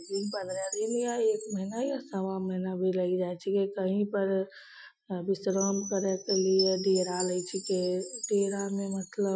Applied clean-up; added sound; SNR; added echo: classical method Wiener filter.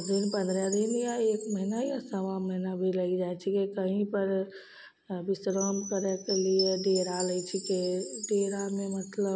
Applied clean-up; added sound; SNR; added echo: none; Chime; 12 dB; none.